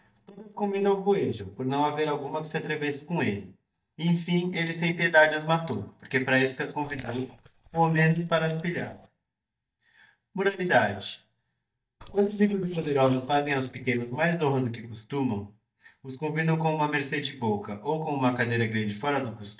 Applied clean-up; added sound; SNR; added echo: neural mask model DeepFilterNet 3.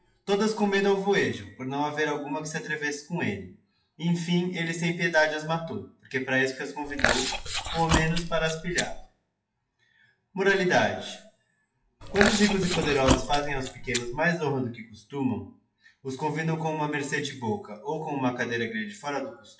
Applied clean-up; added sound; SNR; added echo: classical method WPE with log-MMSE.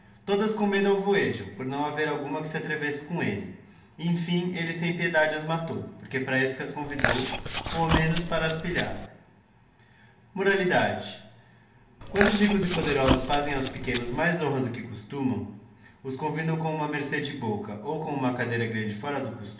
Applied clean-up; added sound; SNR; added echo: none; Chewing, mastication; 1 dB; reverberation time 0.8 s.